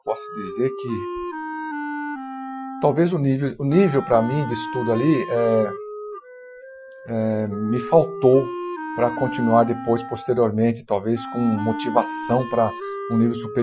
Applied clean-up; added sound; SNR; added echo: classical method Wiener filter.